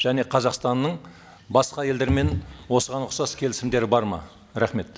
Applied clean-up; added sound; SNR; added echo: none; none; none; none.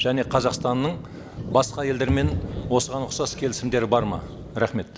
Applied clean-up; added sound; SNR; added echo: none; Thunder; 11 dB; none.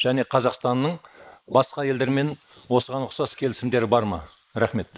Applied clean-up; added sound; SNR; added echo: neural mask model Resemble Enhance denoiser.